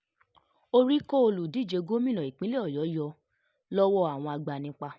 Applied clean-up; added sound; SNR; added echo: none; none; none; none.